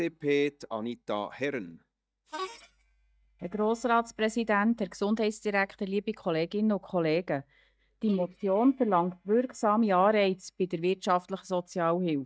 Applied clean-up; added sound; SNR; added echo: neural mask model DeepFilterNet 3.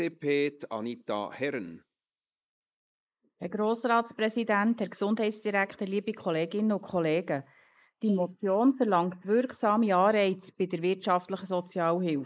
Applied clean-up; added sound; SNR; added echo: neural mask model Resemble Enhance denoiser.